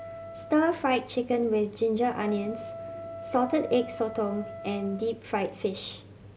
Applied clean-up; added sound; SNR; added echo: none; Wind instrument, woodwind instrument; 14 dB; none.